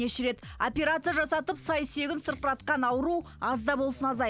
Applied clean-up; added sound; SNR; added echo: none; Bass guitar; 19 dB; none.